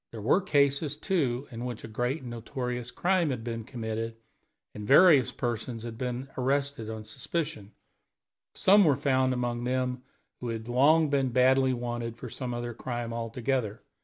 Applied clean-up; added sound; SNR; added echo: none; none; none; none.